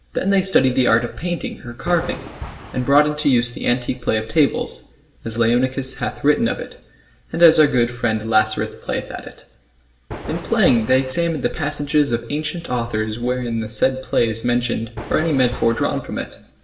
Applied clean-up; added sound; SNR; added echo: none; Thunder; 11 dB; reverberation time 0.6 s.